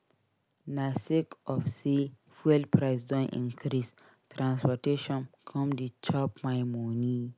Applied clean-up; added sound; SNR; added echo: none; none; none; none.